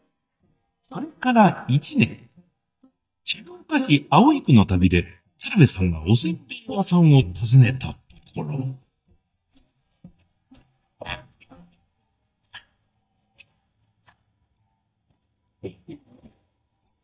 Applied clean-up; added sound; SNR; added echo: neural mask model DeepFilterNet 3.